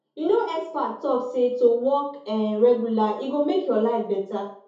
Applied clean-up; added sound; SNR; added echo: none; none; none; reverberation time 0.5 s.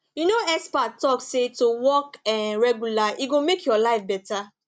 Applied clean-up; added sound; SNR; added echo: none; none; none; none.